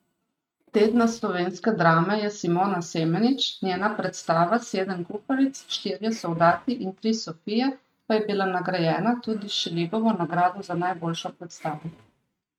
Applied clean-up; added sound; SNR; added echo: neural mask model RNNoise.